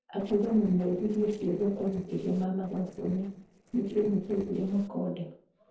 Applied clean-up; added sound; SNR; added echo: neural separator model SepFormer DNS4.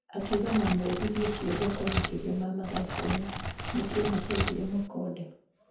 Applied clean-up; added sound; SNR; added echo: none; Crackle; 1 dB; reverberation time 0.5 s.